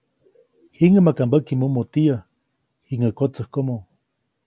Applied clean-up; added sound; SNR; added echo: none; none; none; none.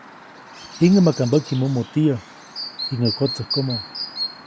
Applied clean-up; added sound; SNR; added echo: none; Chirp, tweet; 11 dB; none.